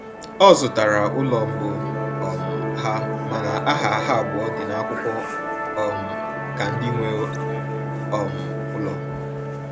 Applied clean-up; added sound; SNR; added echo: none; Bowed string instrument + Musical instrument; 3 dB; none.